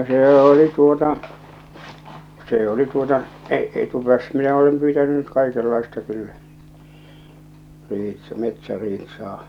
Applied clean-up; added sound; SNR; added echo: none; none; none; none.